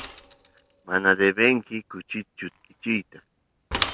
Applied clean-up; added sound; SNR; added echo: none; Mechanisms / Bicycle; 11 dB; none.